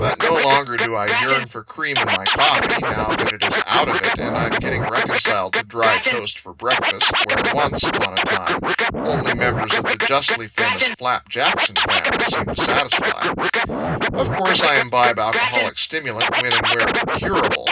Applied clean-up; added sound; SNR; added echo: none; Scratching (performance technique); -2 dB; reverberation time 0.2 s.